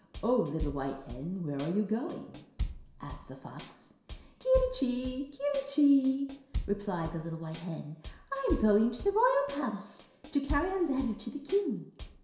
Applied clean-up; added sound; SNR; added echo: none; Bass drum / Snare drum / Drum kit; 11 dB; reverberation time 0.7 s.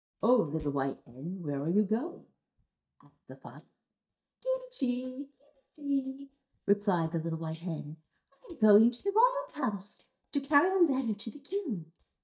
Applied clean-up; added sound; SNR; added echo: neural mask model DeepFilterNet 3.